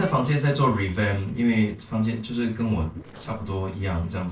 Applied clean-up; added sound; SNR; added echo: neural separator model SepFormer DNS4.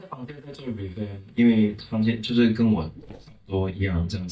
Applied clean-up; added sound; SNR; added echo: neural mask model DeepFilterNet 3.